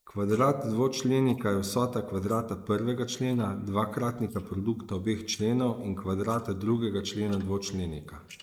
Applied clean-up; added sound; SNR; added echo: neural mask model Resemble Enhance denoiser.